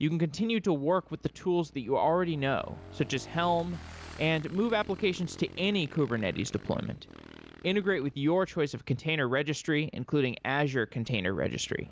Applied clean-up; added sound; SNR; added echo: none; Motorcycle / Engine; 20 dB; none.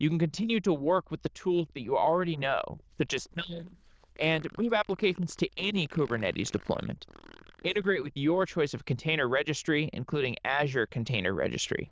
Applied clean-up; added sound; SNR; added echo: neural diffusion model UNIVERSE++.